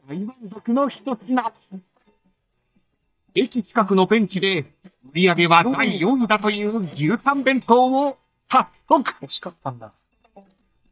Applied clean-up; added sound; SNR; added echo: neural mask model DeepFilterNet 3.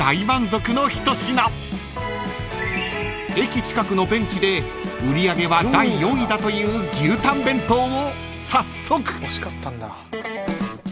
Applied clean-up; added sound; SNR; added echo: none; none; none; none.